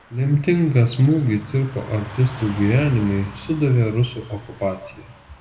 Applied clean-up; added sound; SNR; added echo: none; Car passing by / Truck; 19 dB; reverberation time 1.0 s.